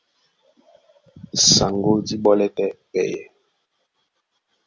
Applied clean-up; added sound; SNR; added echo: none; none; none; none.